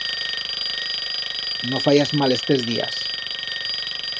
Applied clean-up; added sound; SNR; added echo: none; Alarm; 2 dB; none.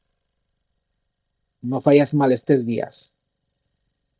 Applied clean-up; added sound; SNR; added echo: neural mask model DeepFilterNet 3.